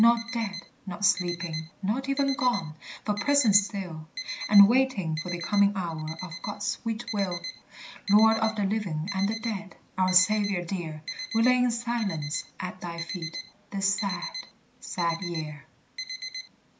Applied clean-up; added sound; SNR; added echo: none; Alarm; 12 dB; none.